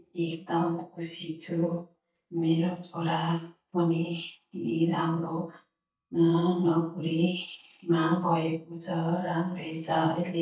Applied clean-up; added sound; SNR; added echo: neural mask model DeepFilterNet 3.